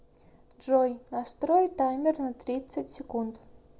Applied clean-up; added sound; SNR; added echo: none; none; none; none.